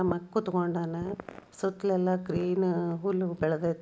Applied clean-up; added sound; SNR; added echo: none; none; none; none.